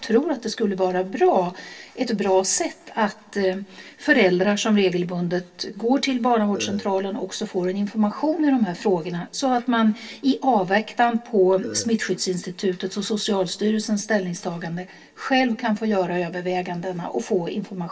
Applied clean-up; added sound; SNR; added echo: none; Burping, eructation; 13 dB; reverberation time 0.2 s.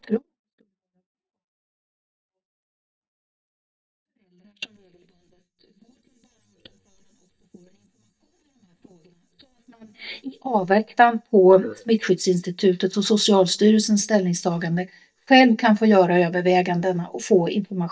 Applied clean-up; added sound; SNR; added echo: neural mask model DeepFilterNet 3.